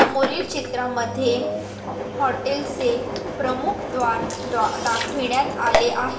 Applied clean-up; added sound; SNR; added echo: none; Engine; 2 dB; reverberation time 0.8 s.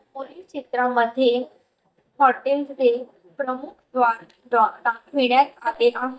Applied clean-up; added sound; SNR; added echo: neural mask model DeepFilterNet 3.